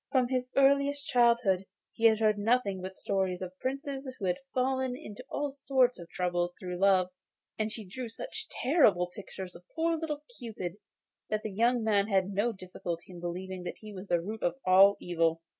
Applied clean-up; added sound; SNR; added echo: none; none; none; none.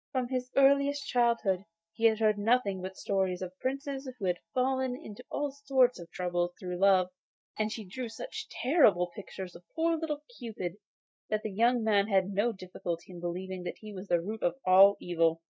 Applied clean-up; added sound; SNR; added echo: neural mask model DeepFilterNet 3.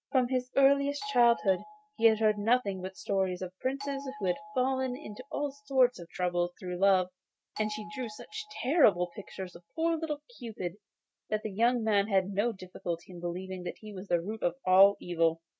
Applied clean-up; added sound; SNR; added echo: neural mask model RNNoise.